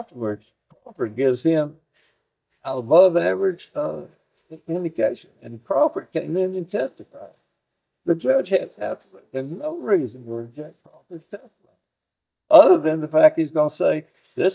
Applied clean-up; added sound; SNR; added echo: neural mask model DeepFilterNet 3.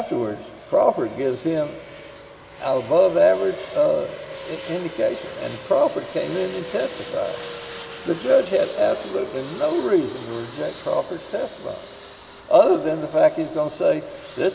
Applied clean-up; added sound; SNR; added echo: none; Fixed-wing aircraft, airplane; 16 dB; reverberation time 1.3 s.